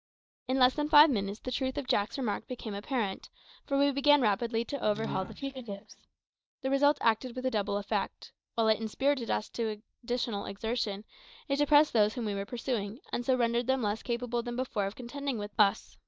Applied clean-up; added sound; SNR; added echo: neural mask model DeepFilterNet 3.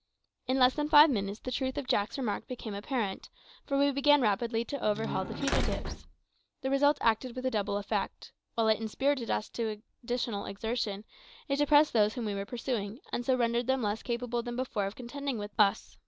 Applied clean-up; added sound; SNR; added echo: none; Slam; 3 dB; none.